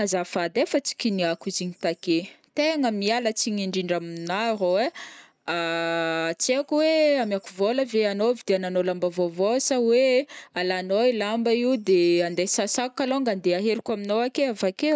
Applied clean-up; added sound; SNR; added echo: none; none; none; none.